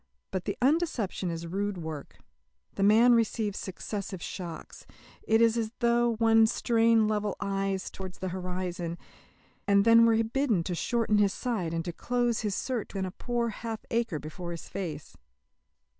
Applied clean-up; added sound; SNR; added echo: none; none; none; none.